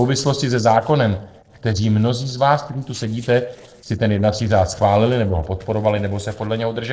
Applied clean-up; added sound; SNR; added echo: neural separator model SepFormer DNS4.